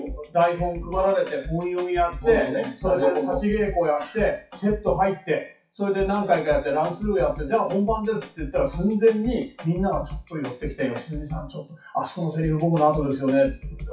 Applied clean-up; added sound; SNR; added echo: classical method WPE with log-MMSE.